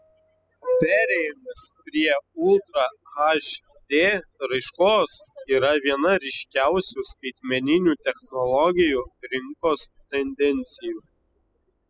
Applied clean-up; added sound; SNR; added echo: classical method spectral subtraction.